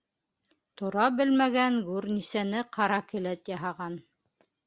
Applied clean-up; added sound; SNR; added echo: none; none; none; none.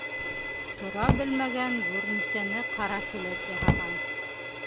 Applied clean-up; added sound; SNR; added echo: none; Bowed string instrument + Drawer open or close; -4 dB; none.